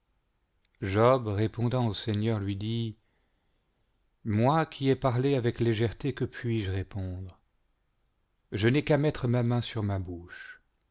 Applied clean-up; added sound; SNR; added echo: none; none; none; none.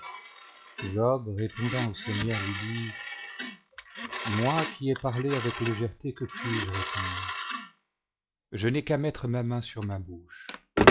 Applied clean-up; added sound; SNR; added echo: classical method log-MMSE.